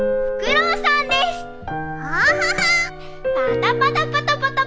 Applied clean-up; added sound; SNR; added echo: none; Buzz + Harp; 14 dB; none.